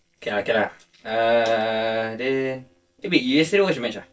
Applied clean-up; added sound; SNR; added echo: neural separator model SepFormer DNS4.